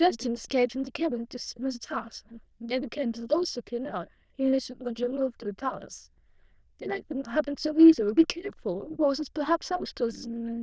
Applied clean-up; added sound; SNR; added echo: neural diffusion model UNIVERSE++.